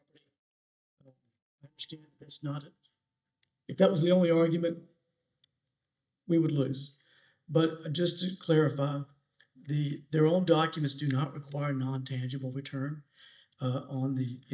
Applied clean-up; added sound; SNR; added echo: neural mask model DeepFilterNet 3.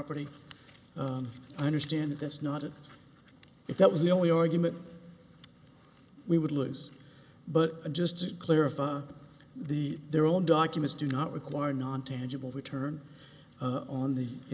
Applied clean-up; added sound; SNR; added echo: none; none; none; none.